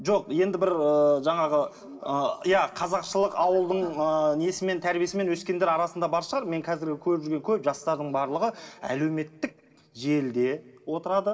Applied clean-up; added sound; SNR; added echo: none; none; none; reverberation time 1.0 s.